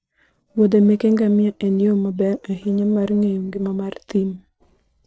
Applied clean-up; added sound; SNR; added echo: neural separator model SepFormer DNS4.